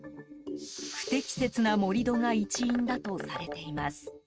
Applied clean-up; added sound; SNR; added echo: neural mask model RNNoise.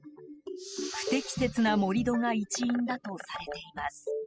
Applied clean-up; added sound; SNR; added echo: classical method spectral subtraction.